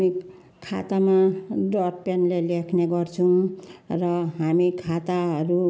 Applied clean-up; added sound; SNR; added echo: none; none; none; none.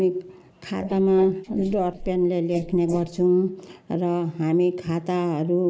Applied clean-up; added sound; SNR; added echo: neural mask model Resemble Enhance denoiser.